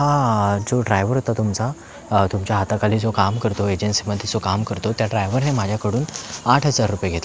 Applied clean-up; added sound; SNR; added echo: none; none; none; none.